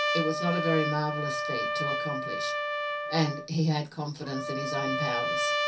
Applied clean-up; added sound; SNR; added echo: none; Trumpet; 0 dB; reverberation time 0.3 s.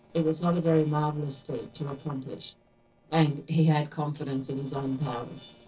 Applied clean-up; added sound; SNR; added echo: neural separator model SepFormer DNS4.